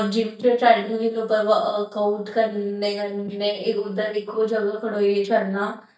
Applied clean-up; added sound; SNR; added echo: neural mask model DeepFilterNet 3.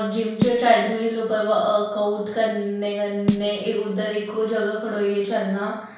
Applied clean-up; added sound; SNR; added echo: none; Snare drum; 8 dB; reverberation time 0.7 s.